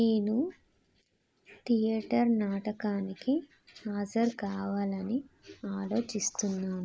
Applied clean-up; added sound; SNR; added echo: neural mask model Resemble Enhance denoiser.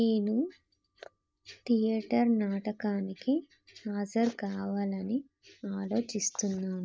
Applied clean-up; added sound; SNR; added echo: neural mask model DeepFilterNet 3.